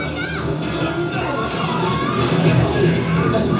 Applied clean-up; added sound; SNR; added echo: none; Wind instrument, woodwind instrument; 17 dB; reverberation time 0.6 s.